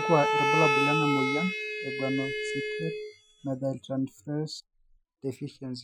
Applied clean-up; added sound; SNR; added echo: classical method Wiener filter.